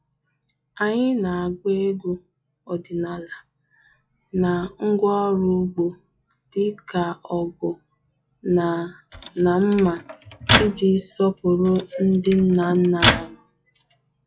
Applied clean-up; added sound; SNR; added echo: classical method log-MMSE.